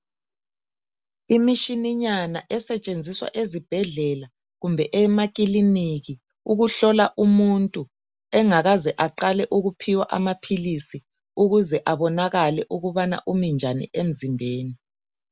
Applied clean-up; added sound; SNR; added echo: none; none; none; none.